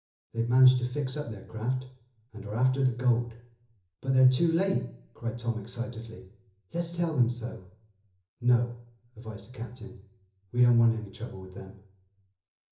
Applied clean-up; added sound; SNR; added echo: none; none; none; reverberation time 0.7 s.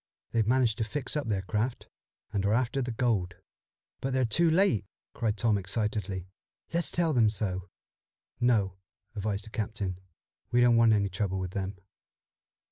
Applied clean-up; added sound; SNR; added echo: none; none; none; none.